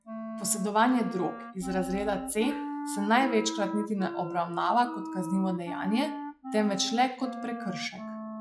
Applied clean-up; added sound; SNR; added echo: classical method log-MMSE.